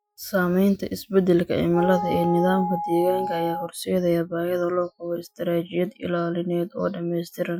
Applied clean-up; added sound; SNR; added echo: classical method Wiener filter.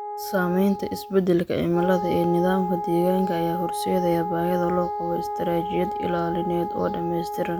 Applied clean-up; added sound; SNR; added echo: none; Wind instrument, woodwind instrument; 5 dB; none.